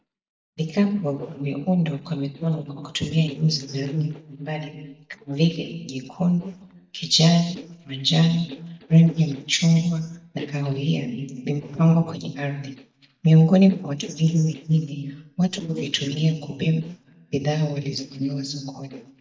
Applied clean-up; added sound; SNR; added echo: neural mask model DeepFilterNet 3.